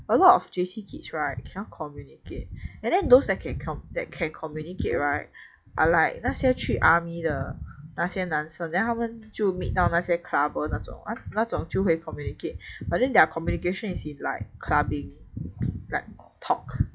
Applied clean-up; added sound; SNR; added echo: classical method log-MMSE.